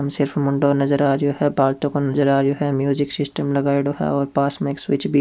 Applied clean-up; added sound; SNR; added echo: none; none; none; none.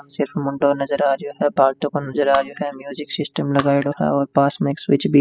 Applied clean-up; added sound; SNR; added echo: classical method spectral subtraction.